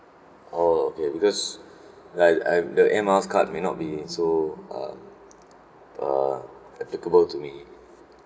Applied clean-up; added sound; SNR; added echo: none; none; none; none.